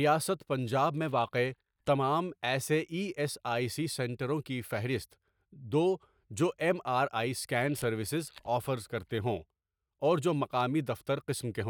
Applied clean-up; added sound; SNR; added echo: neural mask model DeepFilterNet 3.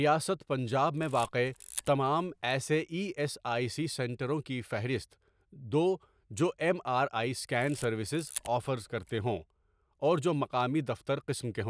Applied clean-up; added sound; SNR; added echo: none; Camera; 14 dB; none.